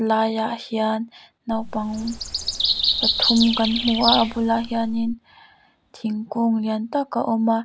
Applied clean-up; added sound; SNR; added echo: none; Bird vocalization, bird call, bird song; 2 dB; none.